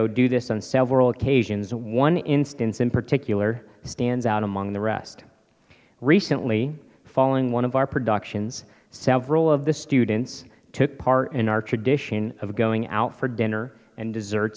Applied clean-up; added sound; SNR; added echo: none; none; none; none.